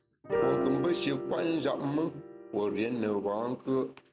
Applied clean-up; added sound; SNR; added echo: none; Piano; 4 dB; none.